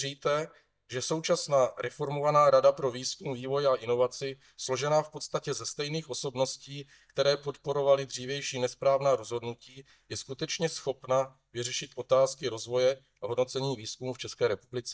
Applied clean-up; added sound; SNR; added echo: neural mask model DeepFilterNet 3.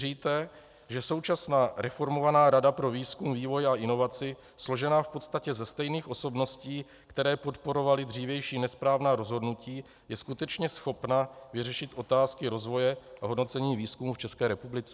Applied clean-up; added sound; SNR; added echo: none; none; none; none.